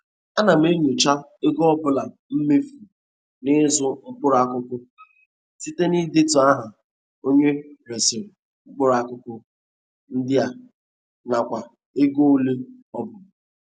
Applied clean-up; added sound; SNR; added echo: none; none; none; none.